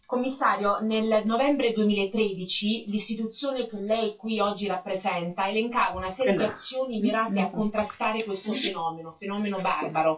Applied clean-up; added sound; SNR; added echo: classical method WPE with log-MMSE.